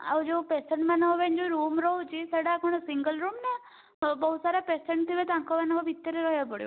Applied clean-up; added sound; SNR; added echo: none; none; none; none.